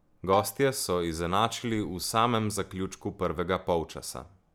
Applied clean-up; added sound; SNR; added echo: none; Bowed string instrument; 11 dB; none.